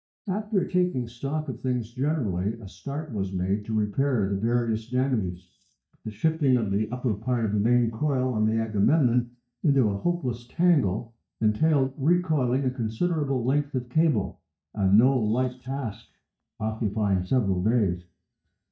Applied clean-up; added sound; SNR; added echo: neural mask model DeepFilterNet 3.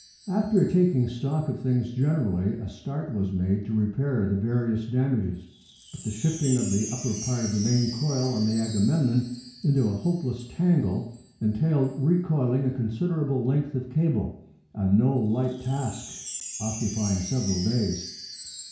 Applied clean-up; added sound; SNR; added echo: none; Wind chime; 16 dB; reverberation time 0.6 s.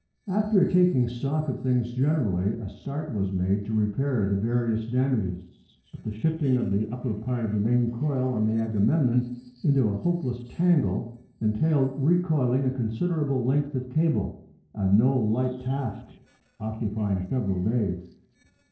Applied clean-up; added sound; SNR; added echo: neural separator model SepFormer DNS4.